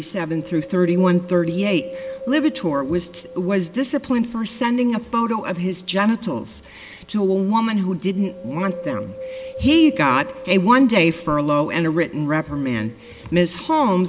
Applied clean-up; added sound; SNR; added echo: none; Wind; 16 dB; none.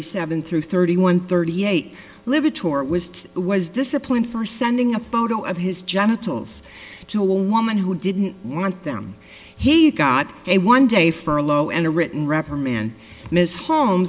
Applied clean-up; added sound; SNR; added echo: none; none; none; none.